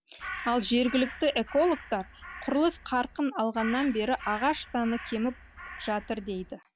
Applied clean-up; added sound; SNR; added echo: none; Crow; 13 dB; none.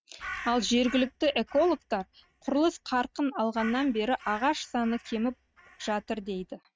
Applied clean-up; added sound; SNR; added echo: neural mask model RNNoise.